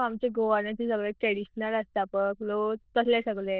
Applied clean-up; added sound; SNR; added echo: neural diffusion model UNIVERSE++.